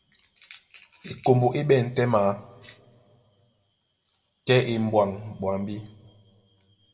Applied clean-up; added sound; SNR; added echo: none; none; none; reverberation time 0.9 s.